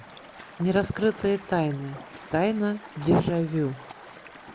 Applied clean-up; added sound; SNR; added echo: none; Stream; 18 dB; none.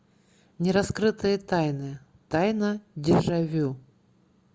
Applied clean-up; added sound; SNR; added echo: none; none; none; none.